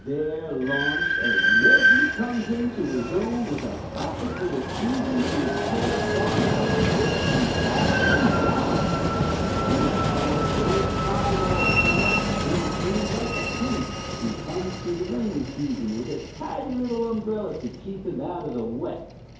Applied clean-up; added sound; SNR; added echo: none; Train; -4 dB; reverberation time 2.4 s.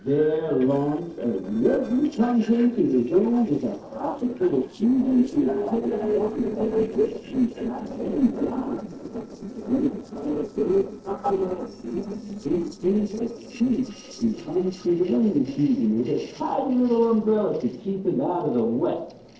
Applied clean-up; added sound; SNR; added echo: neural separator model SepFormer DNS4.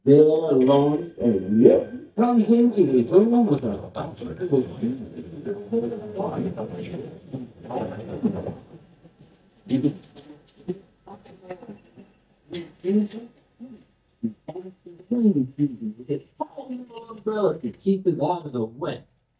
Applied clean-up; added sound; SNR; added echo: neural mask model DeepFilterNet 3.